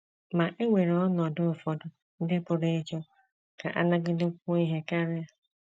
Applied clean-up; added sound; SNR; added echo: none; none; none; none.